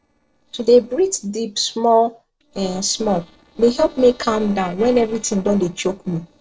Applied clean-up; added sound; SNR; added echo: neural separator model SepFormer DNS4.